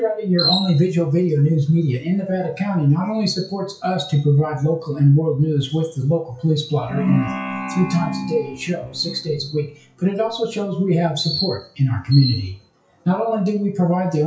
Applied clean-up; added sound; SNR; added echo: classical method WPE with log-MMSE.